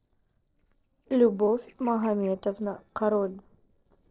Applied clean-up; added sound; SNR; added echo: neural separator model SepFormer DNS4.